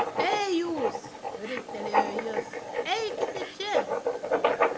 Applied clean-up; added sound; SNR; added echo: none; Writing; -4 dB; none.